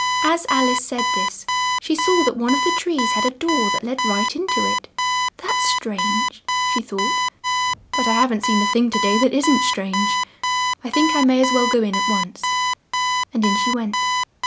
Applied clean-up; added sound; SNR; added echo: none; Alarm; -1 dB; none.